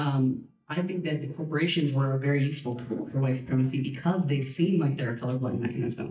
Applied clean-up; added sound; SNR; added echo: neural mask model DeepFilterNet 3.